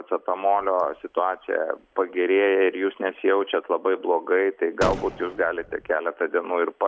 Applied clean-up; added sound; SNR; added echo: none; Gunshot, gunfire; 9 dB; none.